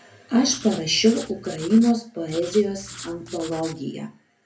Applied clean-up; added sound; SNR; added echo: none; Writing; 17 dB; reverberation time 0.3 s.